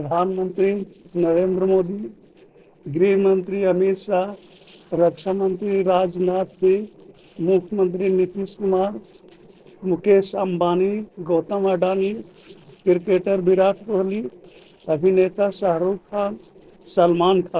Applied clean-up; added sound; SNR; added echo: neural separator model SepFormer DNS4.